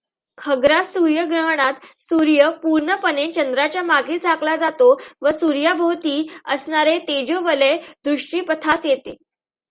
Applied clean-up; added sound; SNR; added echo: none; none; none; none.